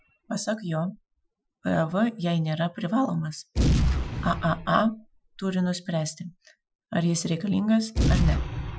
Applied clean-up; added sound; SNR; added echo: classical method Wiener filter.